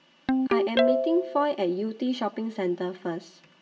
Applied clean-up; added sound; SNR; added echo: none; Ringtone; 1 dB; reverberation time 0.4 s.